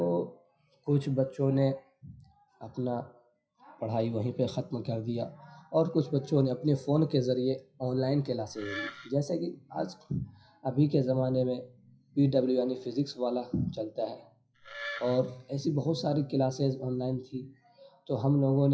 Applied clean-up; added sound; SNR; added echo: classical method WPE with log-MMSE.